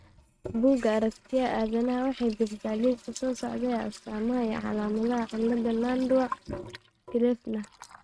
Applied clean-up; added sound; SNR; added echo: neural mask model RNNoise.